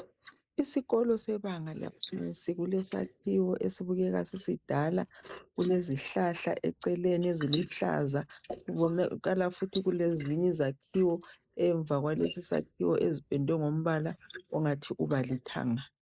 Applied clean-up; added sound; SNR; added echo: neural mask model Resemble Enhance denoiser.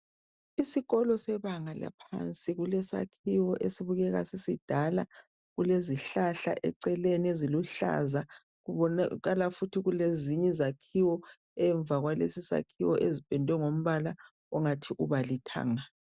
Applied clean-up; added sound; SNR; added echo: none; none; none; none.